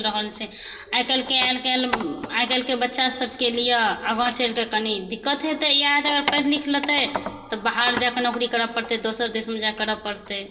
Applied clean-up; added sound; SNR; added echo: none; Keys jangling; 13 dB; reverberation time 0.2 s.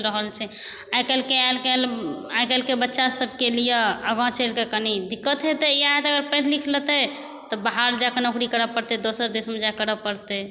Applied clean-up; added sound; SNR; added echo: none; none; none; none.